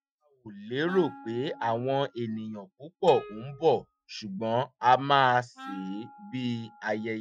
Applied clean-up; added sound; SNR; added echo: classical method Wiener filter.